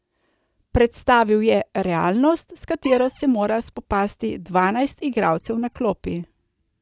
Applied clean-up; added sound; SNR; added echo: neural mask model DeepFilterNet 3.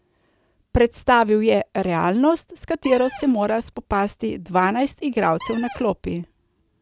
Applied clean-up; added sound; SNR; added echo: none; Cupboard open or close; 15 dB; none.